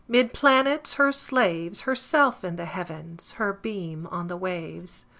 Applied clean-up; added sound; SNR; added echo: none; none; none; none.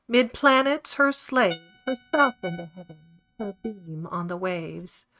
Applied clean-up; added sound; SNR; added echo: neural mask model RNNoise.